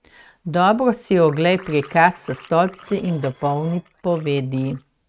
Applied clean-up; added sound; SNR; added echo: neural mask model RNNoise.